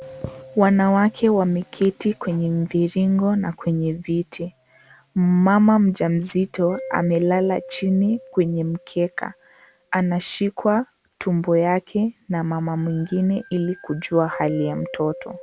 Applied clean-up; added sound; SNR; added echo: none; Mallet percussion; 20 dB; none.